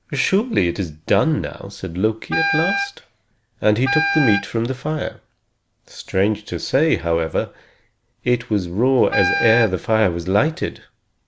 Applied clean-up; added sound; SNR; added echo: none; Wind instrument, woodwind instrument; 3 dB; none.